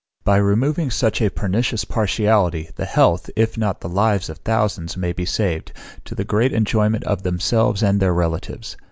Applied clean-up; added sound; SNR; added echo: none; none; none; none.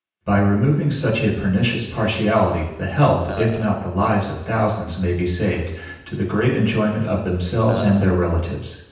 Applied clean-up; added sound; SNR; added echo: none; Burping, eructation; 11 dB; reverberation time 0.9 s.